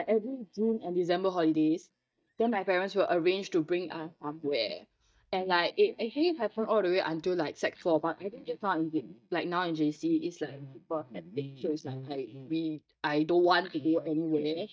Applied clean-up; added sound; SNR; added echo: neural mask model DeepFilterNet 3.